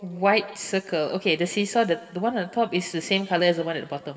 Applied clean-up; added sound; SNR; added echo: none; none; none; reverberation time 1.4 s.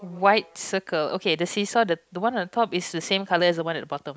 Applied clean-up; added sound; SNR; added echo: none; none; none; none.